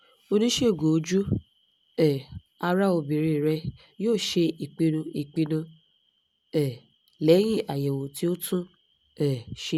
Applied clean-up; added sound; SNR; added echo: none; none; none; none.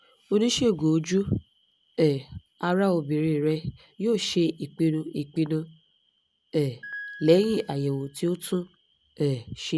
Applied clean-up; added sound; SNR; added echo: none; Piano; 17 dB; none.